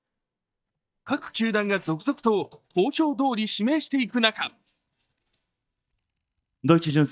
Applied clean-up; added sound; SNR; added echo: neural mask model DeepFilterNet 3.